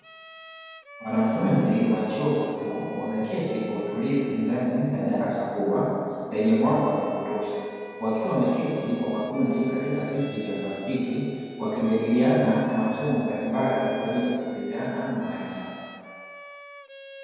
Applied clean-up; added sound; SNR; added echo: none; Bowed string instrument; 19 dB; reverberation time 2.1 s.